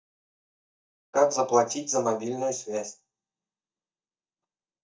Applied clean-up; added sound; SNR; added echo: neural mask model DeepFilterNet 3.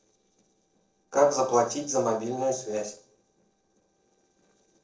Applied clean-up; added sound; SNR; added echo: neural separator model SepFormer DNS4.